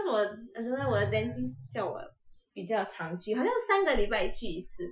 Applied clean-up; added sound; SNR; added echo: classical method Wiener filter.